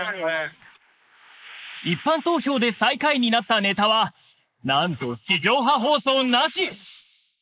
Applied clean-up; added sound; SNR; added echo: neural mask model Resemble Enhance denoiser.